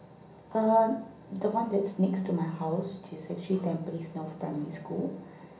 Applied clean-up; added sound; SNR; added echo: none; none; none; reverberation time 0.6 s.